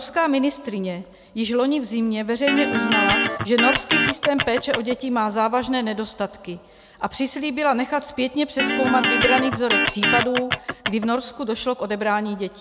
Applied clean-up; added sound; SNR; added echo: none; Electric guitar; -1 dB; none.